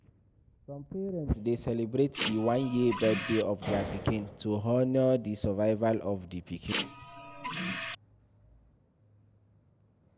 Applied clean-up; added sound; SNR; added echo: none; Printer; 5 dB; none.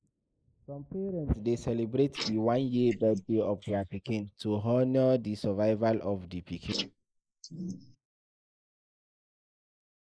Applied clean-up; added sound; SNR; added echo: neural mask model Resemble Enhance denoiser.